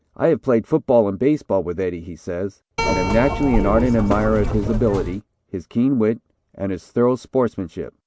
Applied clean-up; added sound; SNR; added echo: none; Keyboard (musical); 2 dB; none.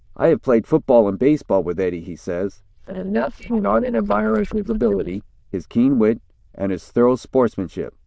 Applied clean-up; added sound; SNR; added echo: neural diffusion model UNIVERSE++.